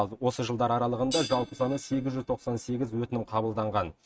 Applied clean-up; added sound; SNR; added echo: neural mask model RNNoise.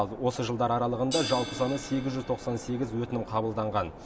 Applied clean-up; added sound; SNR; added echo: none; Crash cymbal; 13 dB; none.